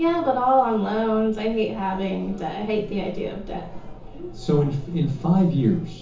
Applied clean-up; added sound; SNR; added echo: none; Sliding door; 15 dB; reverberation time 0.7 s.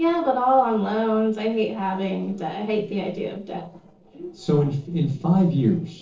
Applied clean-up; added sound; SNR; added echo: neural separator model SepFormer DNS4.